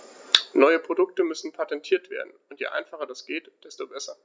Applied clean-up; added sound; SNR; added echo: none; none; none; none.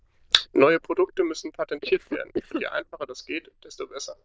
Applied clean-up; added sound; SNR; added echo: neural diffusion model UNIVERSE++.